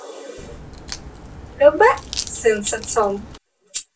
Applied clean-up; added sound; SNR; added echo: none; Crack; 13 dB; reverberation time 0.1 s.